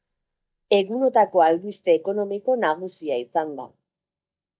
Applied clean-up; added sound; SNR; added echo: neural mask model DeepFilterNet 3.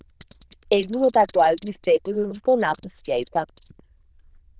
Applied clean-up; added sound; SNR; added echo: neural diffusion model UNIVERSE++.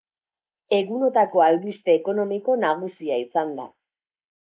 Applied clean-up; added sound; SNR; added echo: neural mask model Resemble Enhance denoiser.